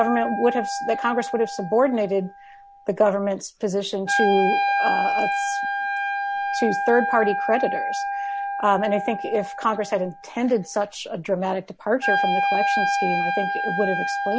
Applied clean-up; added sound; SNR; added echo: none; Wind instrument, woodwind instrument; 1 dB; none.